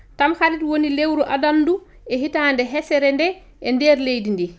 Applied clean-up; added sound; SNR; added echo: none; none; none; none.